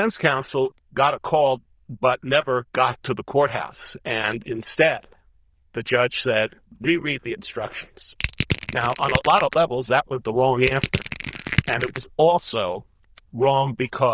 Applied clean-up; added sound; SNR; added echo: neural diffusion model UNIVERSE++.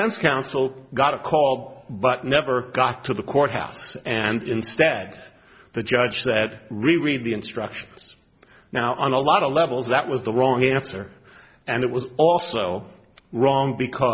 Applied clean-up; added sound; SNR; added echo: none; none; none; none.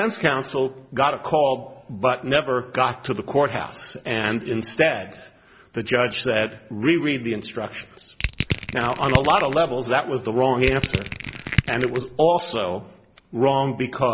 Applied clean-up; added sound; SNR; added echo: none; Crushing; 4 dB; none.